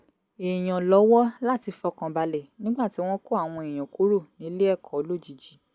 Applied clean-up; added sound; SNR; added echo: none; none; none; none.